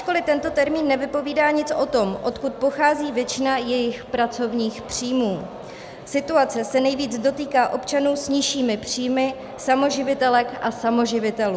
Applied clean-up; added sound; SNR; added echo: none; none; none; none.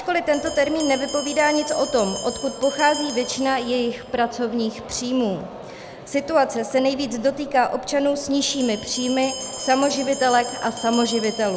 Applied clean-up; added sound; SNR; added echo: none; Bell; 13 dB; none.